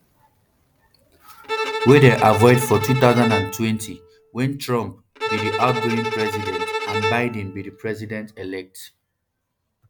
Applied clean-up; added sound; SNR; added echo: none; Bowed string instrument; 5 dB; none.